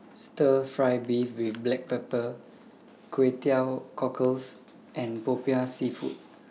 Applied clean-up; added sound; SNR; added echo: none; none; none; none.